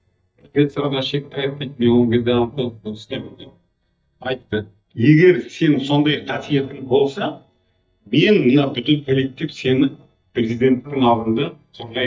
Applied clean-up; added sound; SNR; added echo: neural mask model DeepFilterNet 3.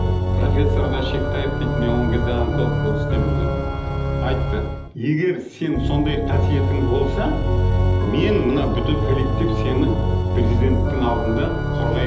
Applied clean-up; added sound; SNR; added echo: none; Organ; -4 dB; reverberation time 1.2 s.